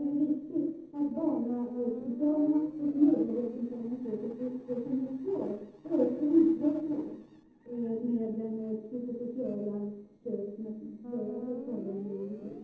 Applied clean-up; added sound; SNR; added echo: neural separator model SepFormer DNS4.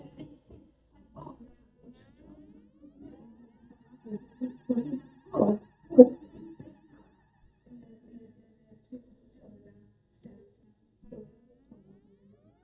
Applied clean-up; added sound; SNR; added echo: neural mask model DeepFilterNet 3.